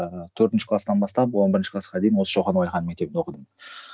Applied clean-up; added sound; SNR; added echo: none; none; none; none.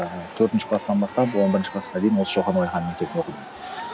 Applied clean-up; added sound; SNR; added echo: none; Crowd / Cheering; 12 dB; none.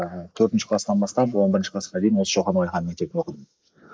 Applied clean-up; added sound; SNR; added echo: neural mask model Resemble Enhance denoiser.